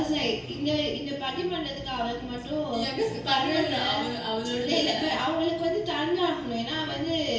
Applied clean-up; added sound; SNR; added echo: none; none; none; reverberation time 0.3 s.